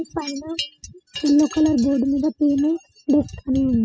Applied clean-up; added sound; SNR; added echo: classical method spectral subtraction.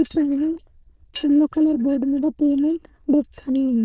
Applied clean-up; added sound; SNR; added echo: neural diffusion model UNIVERSE++.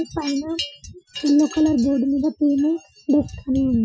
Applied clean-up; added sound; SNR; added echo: classical method Wiener filter.